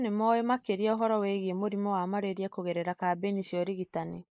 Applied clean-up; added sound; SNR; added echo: neural mask model Resemble Enhance denoiser.